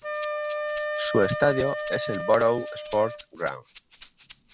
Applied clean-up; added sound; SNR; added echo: none; Rattle (instrument) + Wind instrument, woodwind instrument; 5 dB; none.